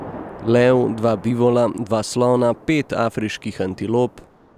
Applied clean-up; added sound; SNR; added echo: none; Thunder / Rain; 20 dB; none.